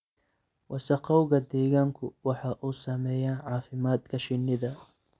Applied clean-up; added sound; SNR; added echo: none; none; none; none.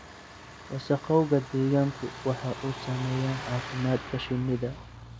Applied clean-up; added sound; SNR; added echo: none; Truck; 12 dB; none.